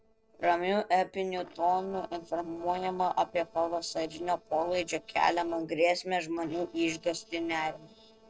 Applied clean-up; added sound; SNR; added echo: neural separator model SepFormer DNS4.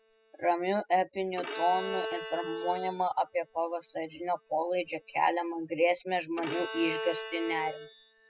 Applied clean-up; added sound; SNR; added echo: classical method spectral subtraction.